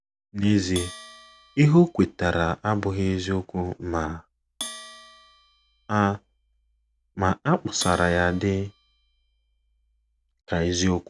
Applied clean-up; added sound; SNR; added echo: none; Bell; 18 dB; none.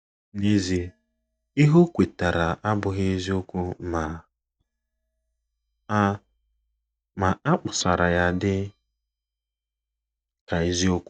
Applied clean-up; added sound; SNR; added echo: neural mask model DeepFilterNet 3.